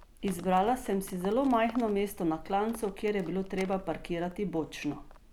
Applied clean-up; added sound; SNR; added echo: none; Livestock, farm animals, working animals; 16 dB; none.